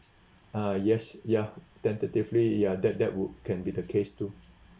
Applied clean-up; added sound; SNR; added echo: none; none; none; none.